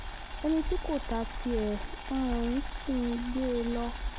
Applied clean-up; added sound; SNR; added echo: none; Boiling; 3 dB; none.